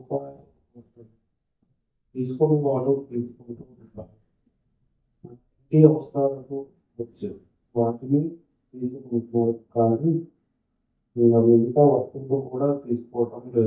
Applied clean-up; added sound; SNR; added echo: neural mask model DeepFilterNet 3.